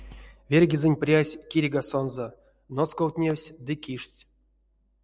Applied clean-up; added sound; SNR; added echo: none; none; none; none.